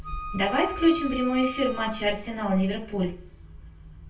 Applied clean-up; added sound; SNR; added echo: none; Wind instrument, woodwind instrument; 10 dB; reverberation time 0.2 s.